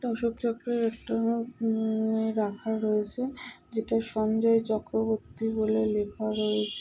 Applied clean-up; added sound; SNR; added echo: none; none; none; none.